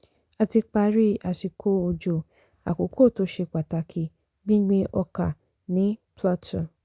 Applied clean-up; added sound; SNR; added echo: none; none; none; none.